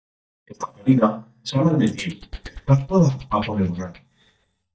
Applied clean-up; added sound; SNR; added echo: neural mask model DeepFilterNet 3.